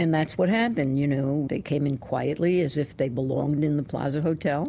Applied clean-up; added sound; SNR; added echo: none; none; none; none.